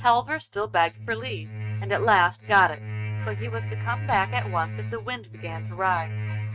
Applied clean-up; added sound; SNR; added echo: neural mask model RNNoise.